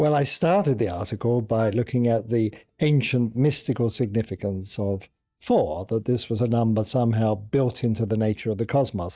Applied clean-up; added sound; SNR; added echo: neural mask model DeepFilterNet 3.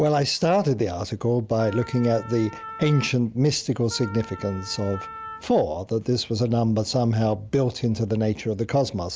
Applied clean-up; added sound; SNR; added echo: none; Wind instrument, woodwind instrument; 16 dB; none.